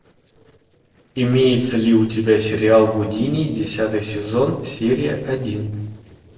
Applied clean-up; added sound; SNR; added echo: neural separator model SepFormer DNS4.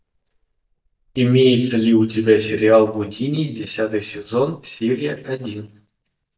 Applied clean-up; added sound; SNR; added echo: neural mask model DeepFilterNet 3.